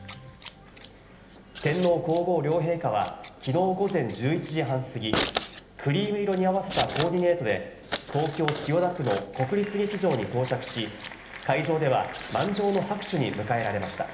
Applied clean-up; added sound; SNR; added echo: none; Scissors; 8 dB; reverberation time 1.1 s.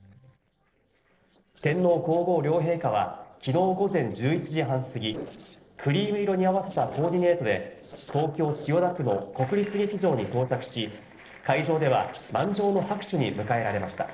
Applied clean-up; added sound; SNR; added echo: neural separator model SepFormer DNS4.